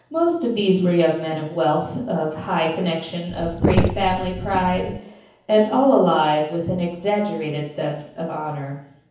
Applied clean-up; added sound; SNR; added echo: none; Sink (filling or washing); 1 dB; reverberation time 0.7 s.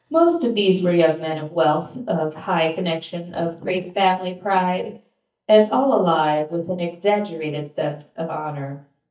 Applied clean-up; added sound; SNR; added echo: neural mask model DeepFilterNet 3.